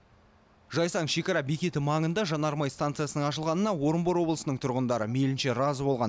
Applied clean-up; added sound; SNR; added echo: none; none; none; none.